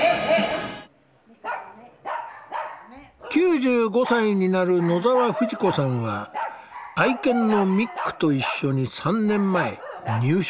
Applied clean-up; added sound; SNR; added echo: none; none; none; none.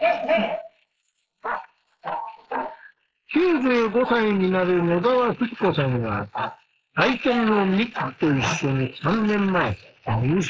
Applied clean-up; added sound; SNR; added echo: neural mask model Resemble Enhance denoiser.